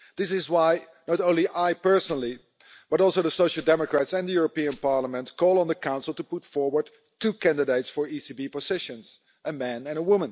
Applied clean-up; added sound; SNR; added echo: none; Rattle (instrument); 11 dB; none.